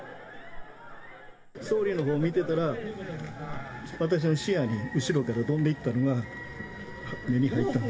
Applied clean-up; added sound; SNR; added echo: none; Cricket / Frog; 17 dB; reverberation time 1.1 s.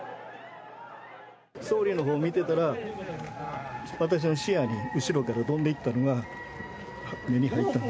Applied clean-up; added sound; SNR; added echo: none; none; none; none.